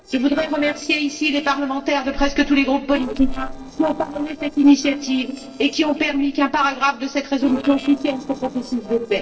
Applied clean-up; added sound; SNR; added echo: neural separator model SepFormer DNS4.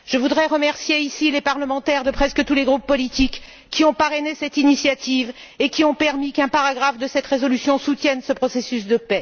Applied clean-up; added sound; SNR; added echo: none; none; none; none.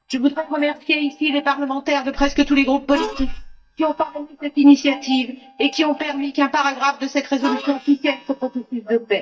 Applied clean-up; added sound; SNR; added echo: neural mask model DeepFilterNet 3.